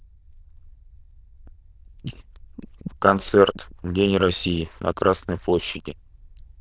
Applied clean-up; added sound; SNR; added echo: neural diffusion model UNIVERSE++.